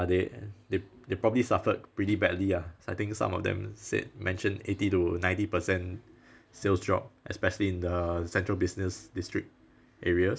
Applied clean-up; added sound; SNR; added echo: none; none; none; none.